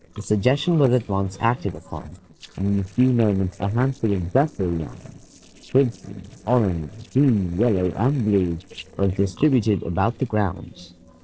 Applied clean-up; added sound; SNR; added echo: neural separator model SepFormer DNS4.